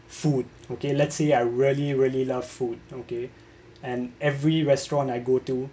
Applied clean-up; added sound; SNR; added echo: none; none; none; none.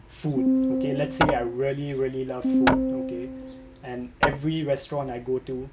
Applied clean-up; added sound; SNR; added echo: none; Piano + Hammer; -2 dB; none.